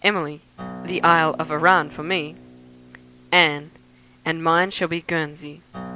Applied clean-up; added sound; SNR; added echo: none; Acoustic guitar; 18 dB; none.